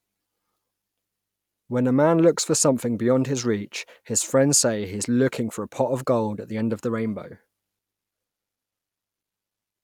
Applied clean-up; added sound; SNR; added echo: none; none; none; none.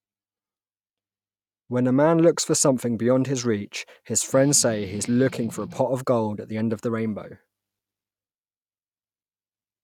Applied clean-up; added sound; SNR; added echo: neural mask model RNNoise.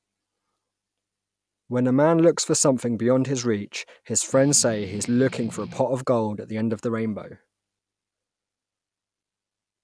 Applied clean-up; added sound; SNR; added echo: none; Strum; 15 dB; none.